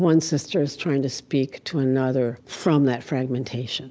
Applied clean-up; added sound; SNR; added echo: none; none; none; none.